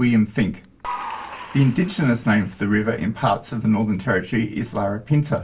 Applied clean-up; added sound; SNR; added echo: none; Applause / Crowd; 17 dB; reverberation time 0.2 s.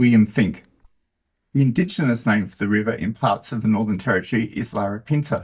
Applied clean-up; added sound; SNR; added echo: neural mask model DeepFilterNet 3.